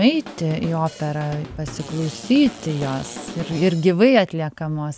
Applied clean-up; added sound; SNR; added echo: none; Fart + Drum kit; 16 dB; none.